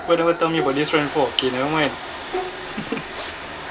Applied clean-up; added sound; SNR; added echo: none; Bowed string instrument; 11 dB; none.